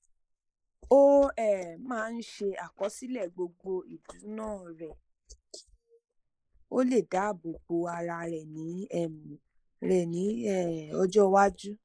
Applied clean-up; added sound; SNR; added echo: neural mask model Resemble Enhance denoiser.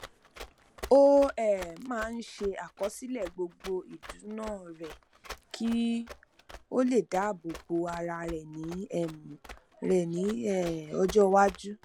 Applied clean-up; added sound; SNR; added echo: none; Run; 19 dB; none.